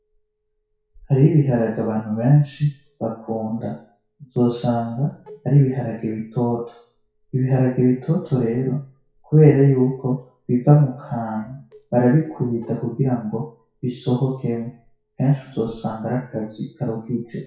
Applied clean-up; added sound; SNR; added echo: classical method WPE with log-MMSE.